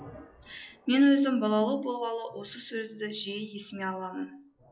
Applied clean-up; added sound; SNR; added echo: classical method log-MMSE.